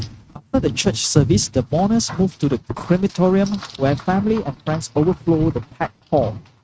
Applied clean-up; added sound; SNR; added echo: neural mask model RNNoise.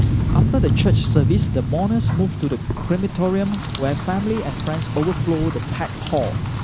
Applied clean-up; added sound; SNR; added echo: none; Rain; -1 dB; none.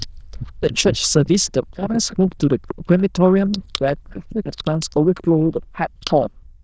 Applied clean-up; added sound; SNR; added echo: neural diffusion model UNIVERSE++.